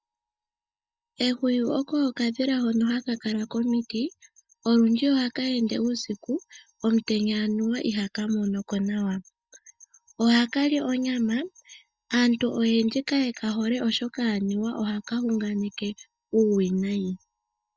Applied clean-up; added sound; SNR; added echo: neural mask model DeepFilterNet 3.